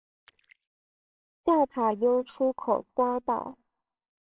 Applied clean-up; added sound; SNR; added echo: neural separator model SepFormer WHAMR!.